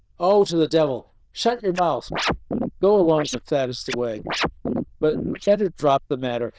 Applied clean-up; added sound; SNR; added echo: neural diffusion model UNIVERSE++.